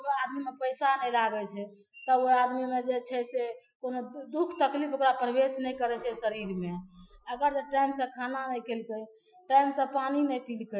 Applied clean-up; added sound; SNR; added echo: classical method Wiener filter.